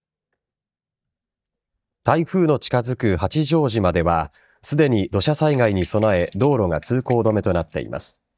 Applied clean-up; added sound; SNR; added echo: neural mask model DeepFilterNet 3.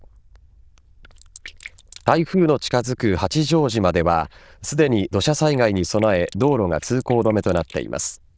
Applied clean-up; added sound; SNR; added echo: neural diffusion model UNIVERSE++.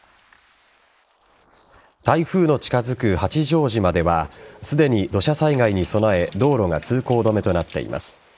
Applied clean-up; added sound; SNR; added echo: neural mask model Resemble Enhance denoiser.